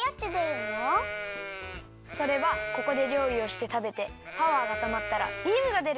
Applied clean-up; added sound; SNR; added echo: none; Livestock, farm animals, working animals; 6 dB; none.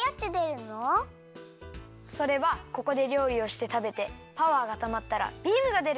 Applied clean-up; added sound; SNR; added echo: none; none; none; none.